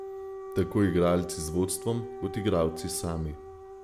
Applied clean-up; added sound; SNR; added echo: none; Siren / Dog; 11 dB; none.